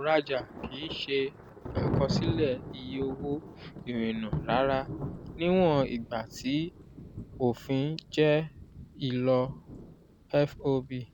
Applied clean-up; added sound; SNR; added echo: none; Thunder; 8 dB; none.